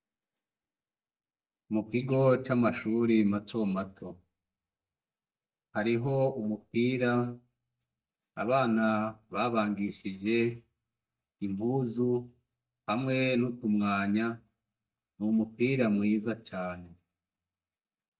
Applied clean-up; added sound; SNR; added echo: neural mask model DeepFilterNet 3.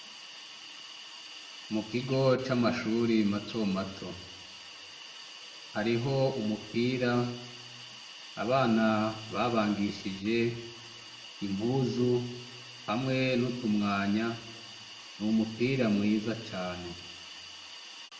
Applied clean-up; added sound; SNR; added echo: none; Hiss; 15 dB; reverberation time 0.8 s.